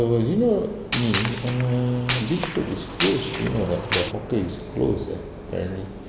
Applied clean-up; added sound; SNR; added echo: none; Gunshot, gunfire; 4 dB; none.